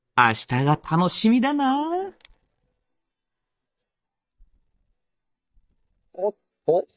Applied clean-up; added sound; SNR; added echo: neural mask model DeepFilterNet 3.